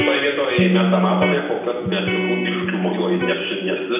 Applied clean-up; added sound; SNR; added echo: none; Electric guitar; 1 dB; reverberation time 0.9 s.